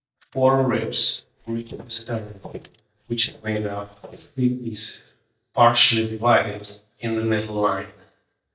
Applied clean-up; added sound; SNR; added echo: neural mask model DeepFilterNet 3.